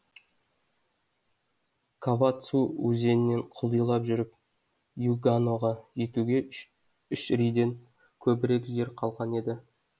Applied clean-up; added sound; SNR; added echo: none; none; none; none.